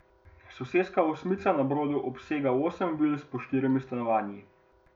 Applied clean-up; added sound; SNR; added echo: none; none; none; none.